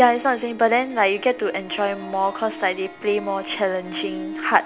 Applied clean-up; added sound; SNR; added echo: none; Harp; 14 dB; none.